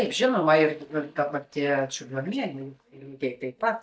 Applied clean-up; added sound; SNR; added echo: neural mask model DeepFilterNet 3.